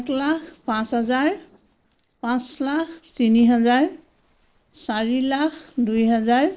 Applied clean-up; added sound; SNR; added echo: neural separator model SepFormer DNS4.